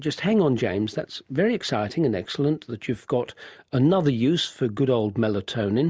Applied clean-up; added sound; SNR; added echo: none; none; none; none.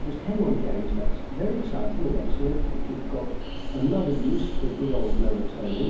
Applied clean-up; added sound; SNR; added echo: none; Train; -3 dB; reverberation time 1.2 s.